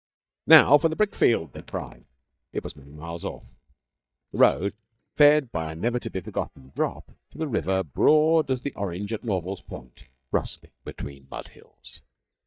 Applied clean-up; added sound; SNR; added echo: neural mask model DeepFilterNet 3.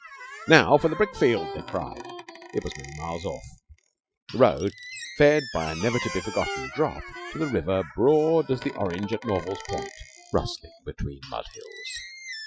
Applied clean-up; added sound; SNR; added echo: classical method Wiener filter.